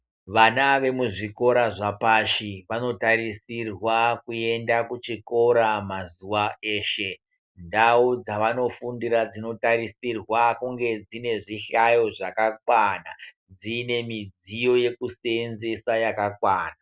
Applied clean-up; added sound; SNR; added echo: none; none; none; none.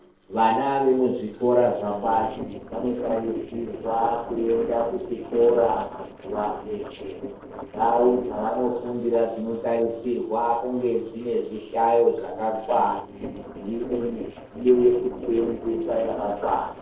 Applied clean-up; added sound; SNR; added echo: neural separator model SepFormer DNS4.